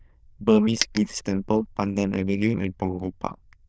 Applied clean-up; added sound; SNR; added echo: neural diffusion model UNIVERSE++.